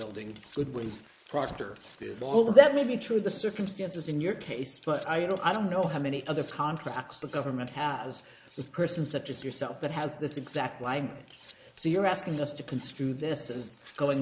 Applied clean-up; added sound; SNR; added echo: neural mask model Resemble Enhance denoiser.